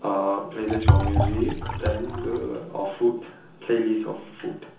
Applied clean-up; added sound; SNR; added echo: none; Liquid; -3 dB; reverberation time 0.7 s.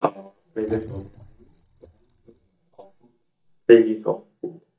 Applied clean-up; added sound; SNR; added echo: neural mask model DeepFilterNet 3.